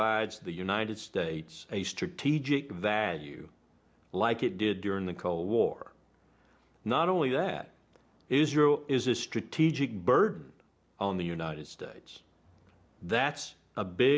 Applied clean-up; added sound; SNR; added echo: none; none; none; none.